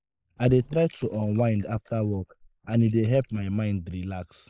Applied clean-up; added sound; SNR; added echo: neural mask model Resemble Enhance denoiser.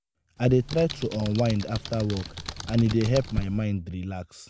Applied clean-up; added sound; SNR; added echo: none; Computer keyboard; 10 dB; none.